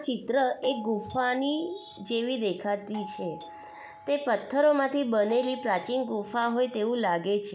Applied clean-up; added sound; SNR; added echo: none; Doorbell; 17 dB; none.